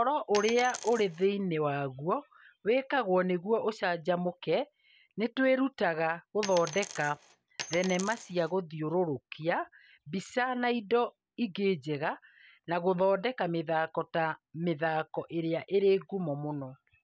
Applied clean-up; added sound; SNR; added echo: none; Coin (dropping); 12 dB; none.